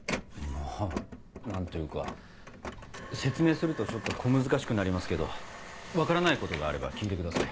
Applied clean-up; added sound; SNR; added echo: none; Printer; 9 dB; none.